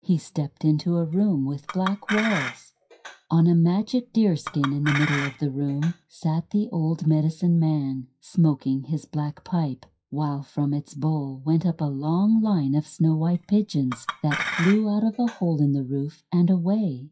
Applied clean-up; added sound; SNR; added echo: classical method WPE with log-MMSE.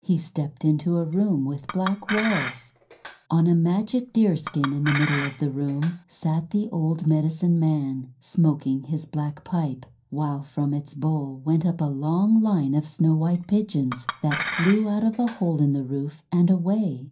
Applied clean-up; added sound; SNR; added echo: none; Chink, clink; 10 dB; reverberation time 0.3 s.